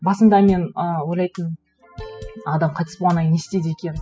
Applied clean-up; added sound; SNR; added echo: classical method spectral subtraction.